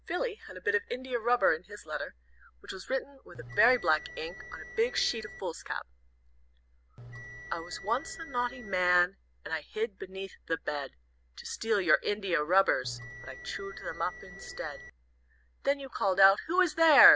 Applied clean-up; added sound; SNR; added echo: none; Bell; 15 dB; none.